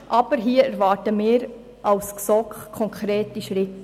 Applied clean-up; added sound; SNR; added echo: none; none; none; none.